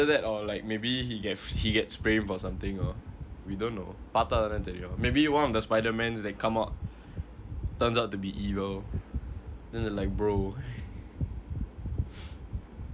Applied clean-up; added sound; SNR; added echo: none; none; none; none.